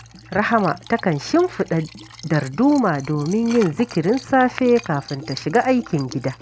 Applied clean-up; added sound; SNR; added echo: none; Liquid; 19 dB; none.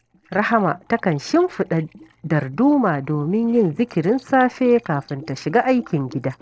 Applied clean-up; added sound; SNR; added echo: neural separator model SepFormer DNS4.